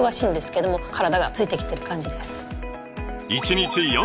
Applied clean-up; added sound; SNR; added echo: none; none; none; none.